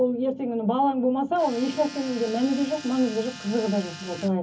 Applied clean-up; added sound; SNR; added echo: none; Tools; 16 dB; reverberation time 0.3 s.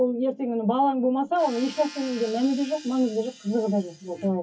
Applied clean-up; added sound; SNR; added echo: classical method WPE with log-MMSE.